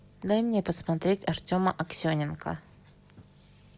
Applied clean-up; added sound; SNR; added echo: none; none; none; none.